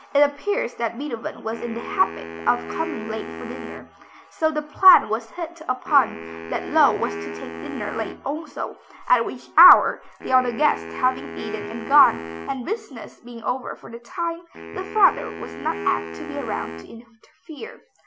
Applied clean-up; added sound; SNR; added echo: none; Wind instrument, woodwind instrument; 12 dB; none.